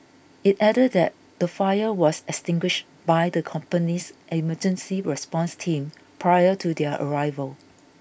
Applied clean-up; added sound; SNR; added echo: none; none; none; none.